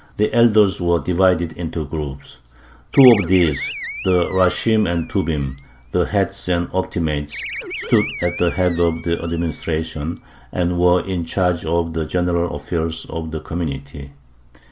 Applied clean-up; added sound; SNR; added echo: none; Animal; 13 dB; none.